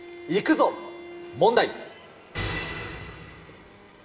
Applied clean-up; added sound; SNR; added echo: none; Bowed string instrument; 17 dB; reverberation time 2.0 s.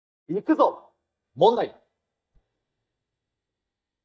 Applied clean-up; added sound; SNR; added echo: neural mask model DeepFilterNet 3.